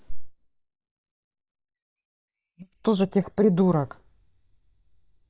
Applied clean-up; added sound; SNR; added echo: neural mask model DeepFilterNet 3.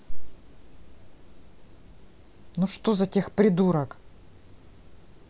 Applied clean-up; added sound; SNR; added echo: none; none; none; none.